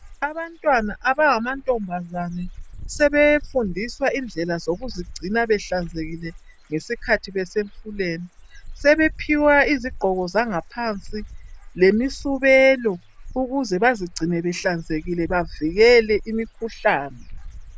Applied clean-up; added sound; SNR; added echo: none; Bird / Dog; 15 dB; none.